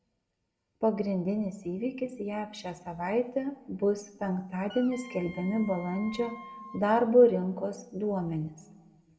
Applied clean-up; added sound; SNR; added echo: none; Wind instrument, woodwind instrument; 18 dB; reverberation time 1.5 s.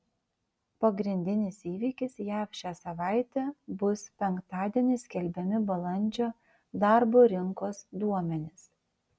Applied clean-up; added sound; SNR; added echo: none; none; none; none.